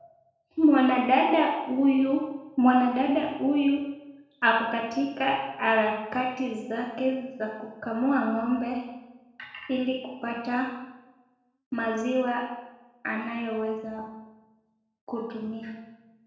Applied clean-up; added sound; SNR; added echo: none; none; none; reverberation time 0.9 s.